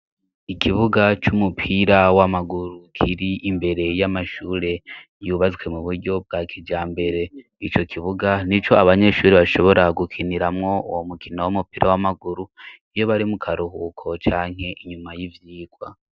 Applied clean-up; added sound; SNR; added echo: none; none; none; none.